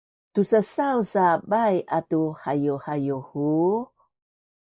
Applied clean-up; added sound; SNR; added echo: neural mask model Resemble Enhance denoiser.